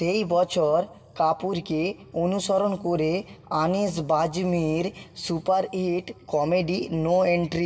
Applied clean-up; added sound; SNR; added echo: none; none; none; reverberation time 0.8 s.